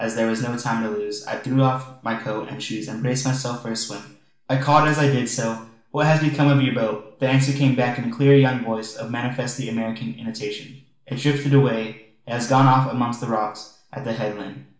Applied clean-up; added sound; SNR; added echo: none; none; none; reverberation time 0.5 s.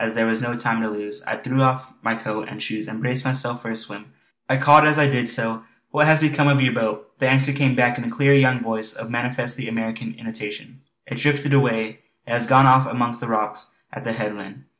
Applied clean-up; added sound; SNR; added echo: none; none; none; none.